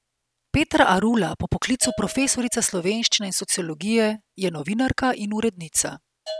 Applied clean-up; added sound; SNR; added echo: none; Bell / Percussion; 20 dB; none.